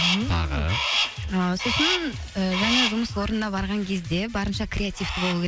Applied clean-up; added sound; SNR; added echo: none; Crow; 3 dB; none.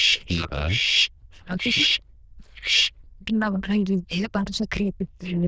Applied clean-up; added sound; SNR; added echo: neural diffusion model UNIVERSE++.